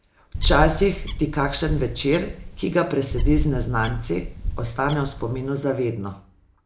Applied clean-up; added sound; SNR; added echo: none; Bird; 3 dB; none.